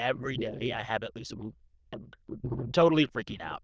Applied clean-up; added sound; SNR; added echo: neural diffusion model UNIVERSE++.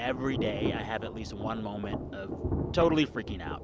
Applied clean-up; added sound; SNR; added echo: none; Thunder / Rain; 3 dB; none.